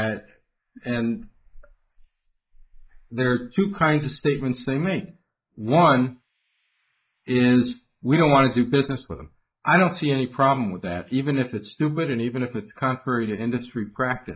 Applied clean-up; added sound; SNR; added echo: neural mask model Resemble Enhance denoiser.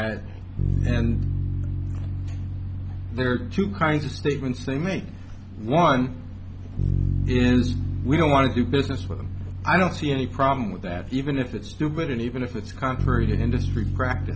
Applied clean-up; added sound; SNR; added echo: none; Bass guitar; 2 dB; none.